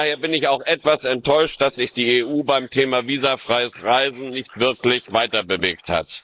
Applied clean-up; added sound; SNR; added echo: neural mask model Resemble Enhance denoiser.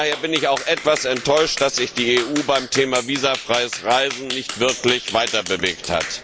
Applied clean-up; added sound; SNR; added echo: none; Clapping; 10 dB; none.